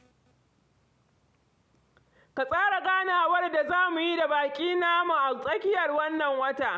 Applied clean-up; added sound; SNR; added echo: none; none; none; none.